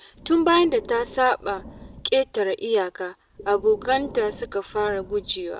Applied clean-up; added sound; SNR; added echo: none; Breathing; 19 dB; none.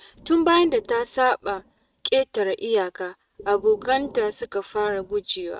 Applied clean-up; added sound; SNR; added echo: neural mask model RNNoise.